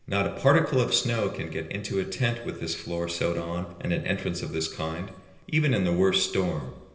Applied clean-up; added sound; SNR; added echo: none; none; none; reverberation time 1.4 s.